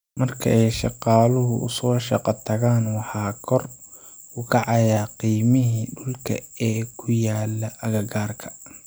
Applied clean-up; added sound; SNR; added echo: none; none; none; none.